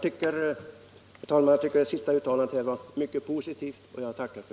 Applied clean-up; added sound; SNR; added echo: none; none; none; none.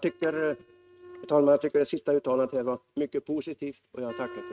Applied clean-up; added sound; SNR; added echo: neural mask model RNNoise.